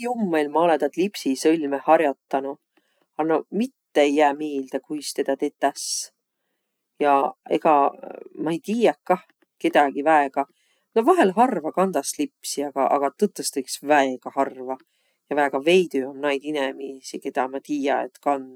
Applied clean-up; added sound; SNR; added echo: none; none; none; none.